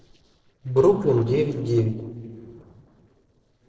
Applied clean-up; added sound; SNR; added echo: neural separator model SepFormer DNS4.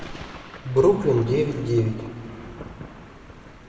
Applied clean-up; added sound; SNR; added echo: none; Thunder / Rain; 15 dB; reverberation time 2.0 s.